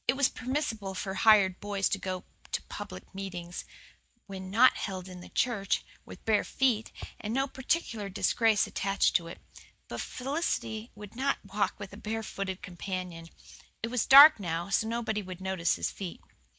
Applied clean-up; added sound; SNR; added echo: none; none; none; none.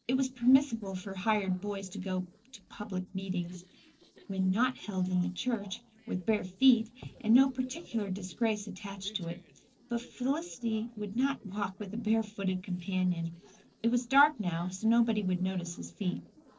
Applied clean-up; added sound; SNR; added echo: neural separator model SepFormer DNS4.